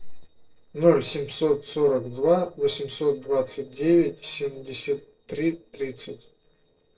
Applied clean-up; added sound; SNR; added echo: neural separator model SepFormer DNS4.